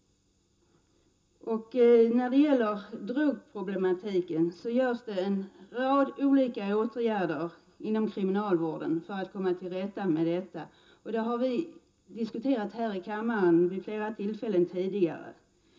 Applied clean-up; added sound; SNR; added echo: none; none; none; reverberation time 0.2 s.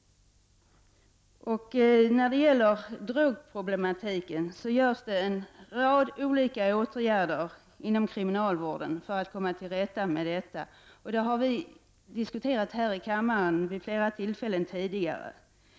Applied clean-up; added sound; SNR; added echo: none; none; none; none.